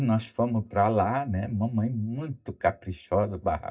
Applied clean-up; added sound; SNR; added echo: neural mask model DeepFilterNet 3.